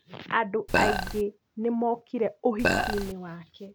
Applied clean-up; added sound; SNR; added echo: none; Burping, eructation; -3 dB; none.